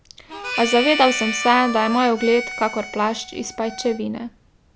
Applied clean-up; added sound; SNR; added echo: none; Harmonica; 7 dB; none.